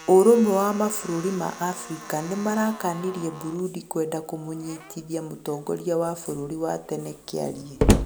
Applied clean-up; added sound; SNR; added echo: none; Slam; 6 dB; none.